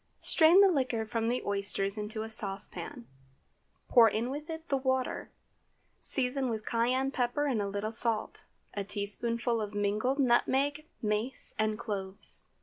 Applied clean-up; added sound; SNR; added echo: none; none; none; none.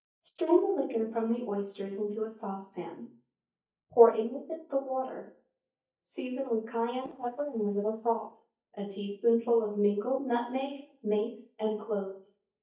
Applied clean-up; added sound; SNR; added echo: neural mask model DeepFilterNet 3.